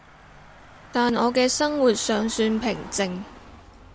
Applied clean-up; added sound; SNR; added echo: none; Engine / Car; 18 dB; none.